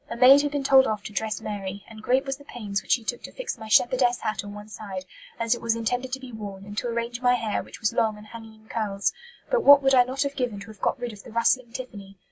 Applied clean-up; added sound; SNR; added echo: none; none; none; none.